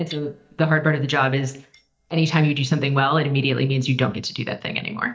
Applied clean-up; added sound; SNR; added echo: neural mask model DeepFilterNet 3.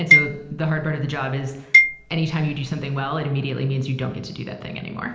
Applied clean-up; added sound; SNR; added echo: none; Marimba, xylophone; -4 dB; reverberation time 0.9 s.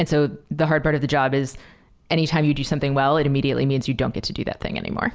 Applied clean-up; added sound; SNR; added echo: none; none; none; none.